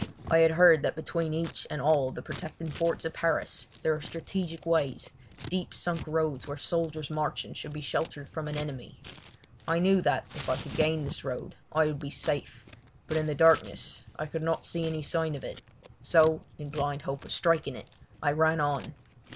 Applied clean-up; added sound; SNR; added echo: none; Scissors; 17 dB; none.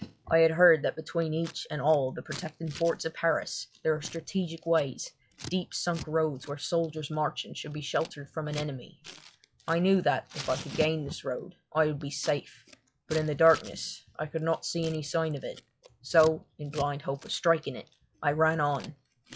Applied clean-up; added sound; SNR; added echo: classical method log-MMSE.